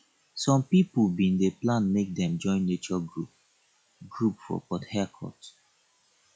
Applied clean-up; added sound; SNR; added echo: classical method log-MMSE.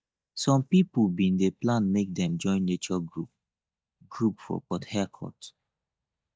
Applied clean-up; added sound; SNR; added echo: neural mask model DeepFilterNet 3.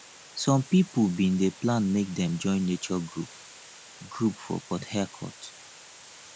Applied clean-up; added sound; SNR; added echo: none; Water; 20 dB; none.